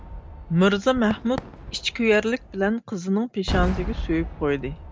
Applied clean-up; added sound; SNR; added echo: none; Cheering / Fireworks; 9 dB; none.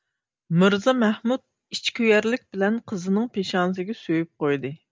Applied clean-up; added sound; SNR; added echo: none; none; none; none.